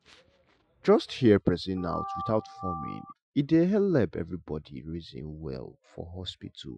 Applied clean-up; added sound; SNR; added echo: classical method Wiener filter.